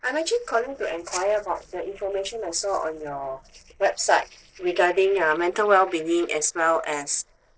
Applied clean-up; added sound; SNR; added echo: neural separator model SepFormer DNS4.